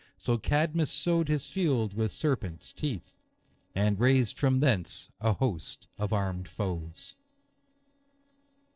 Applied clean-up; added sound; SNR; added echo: neural separator model SepFormer DNS4.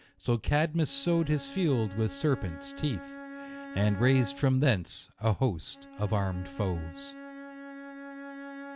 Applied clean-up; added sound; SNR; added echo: none; Bowed string instrument; 14 dB; none.